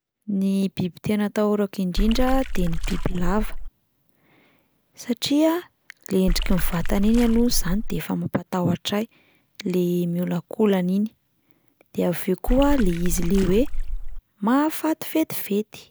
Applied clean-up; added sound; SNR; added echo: none; Water / Splash, splatter; -1 dB; none.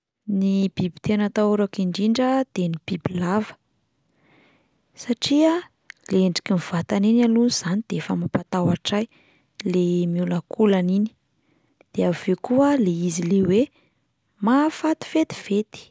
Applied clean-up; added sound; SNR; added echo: none; none; none; none.